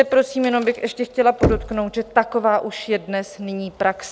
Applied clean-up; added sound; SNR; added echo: none; Knock; 7 dB; none.